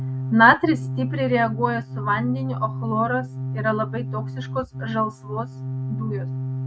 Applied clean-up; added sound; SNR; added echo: neural mask model RNNoise.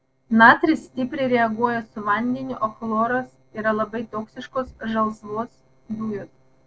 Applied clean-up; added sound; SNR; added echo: neural separator model SepFormer DNS4.